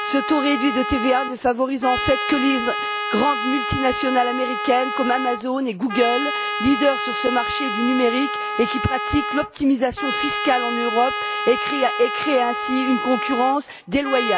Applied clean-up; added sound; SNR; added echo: none; Trumpet; 4 dB; none.